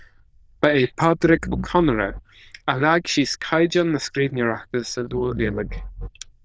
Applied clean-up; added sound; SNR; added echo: neural diffusion model UNIVERSE++.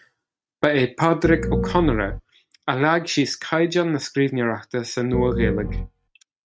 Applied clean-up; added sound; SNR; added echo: neural mask model RNNoise.